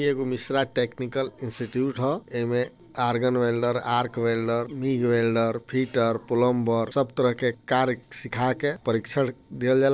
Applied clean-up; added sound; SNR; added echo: neural separator model SepFormer DNS4.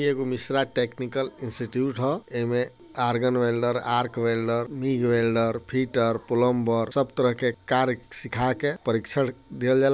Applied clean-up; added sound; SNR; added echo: none; none; none; none.